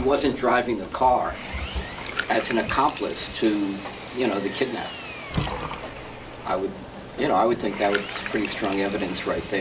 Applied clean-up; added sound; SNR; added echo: none; Engine + Bathtub (filling or washing) / Water; 10 dB; none.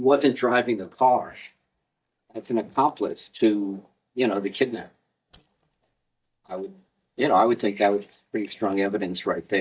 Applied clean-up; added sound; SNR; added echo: neural mask model DeepFilterNet 3.